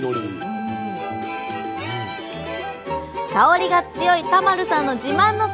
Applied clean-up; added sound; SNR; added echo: none; none; none; none.